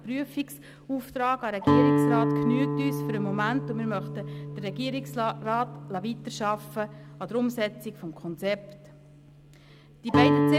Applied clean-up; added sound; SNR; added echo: none; Guitar; -2 dB; none.